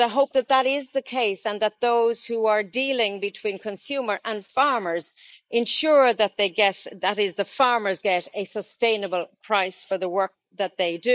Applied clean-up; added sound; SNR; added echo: neural mask model Resemble Enhance denoiser.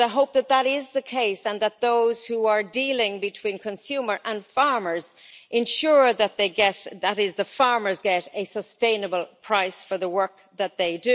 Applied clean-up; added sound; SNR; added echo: none; none; none; none.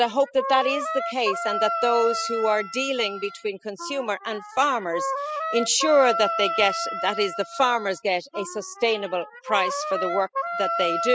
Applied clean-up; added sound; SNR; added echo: classical method spectral subtraction.